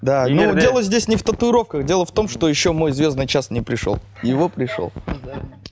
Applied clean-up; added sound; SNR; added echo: none; none; none; none.